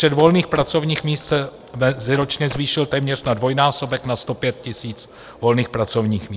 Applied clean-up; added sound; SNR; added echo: none; Telephone; 18 dB; none.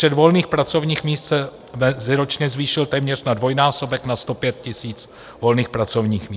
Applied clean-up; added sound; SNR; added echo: none; none; none; none.